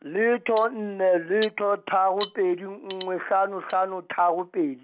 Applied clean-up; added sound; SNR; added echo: none; Cutlery, silverware; 19 dB; none.